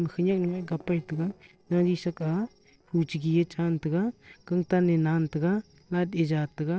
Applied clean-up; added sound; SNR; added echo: neural separator model SepFormer DNS4.